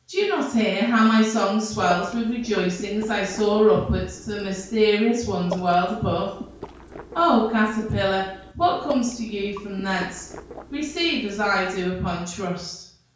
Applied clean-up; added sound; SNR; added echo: none; Water / Liquid; 16 dB; reverberation time 0.5 s.